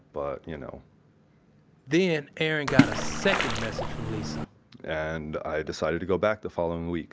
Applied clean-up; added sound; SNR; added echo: none; Splash, splatter; -3 dB; none.